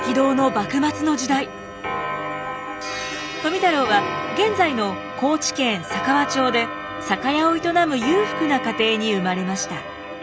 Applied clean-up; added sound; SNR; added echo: none; Clock; 8 dB; none.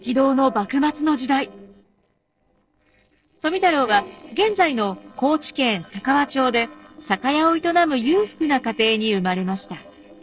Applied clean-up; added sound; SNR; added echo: neural separator model SepFormer DNS4.